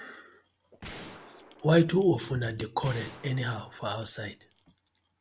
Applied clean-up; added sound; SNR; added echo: none; Gunshot, gunfire; 19 dB; none.